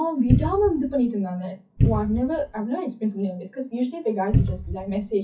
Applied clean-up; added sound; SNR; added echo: classical method WPE with log-MMSE.